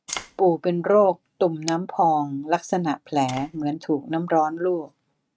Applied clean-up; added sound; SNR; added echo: neural mask model RNNoise.